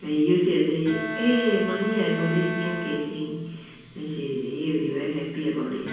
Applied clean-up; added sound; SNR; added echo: none; Bowed string instrument; 11 dB; reverberation time 1.2 s.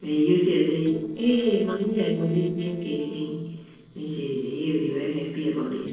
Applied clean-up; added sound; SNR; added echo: neural separator model SepFormer DNS4.